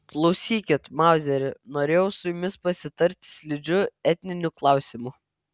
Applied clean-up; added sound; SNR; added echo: none; none; none; none.